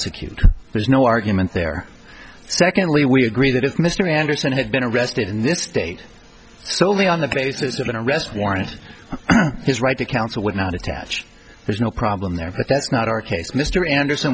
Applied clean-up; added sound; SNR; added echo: none; none; none; none.